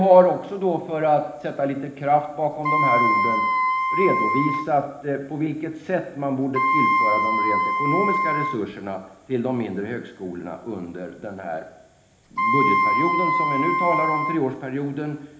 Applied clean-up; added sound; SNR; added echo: none; Wind instrument, woodwind instrument; -3 dB; reverberation time 1.1 s.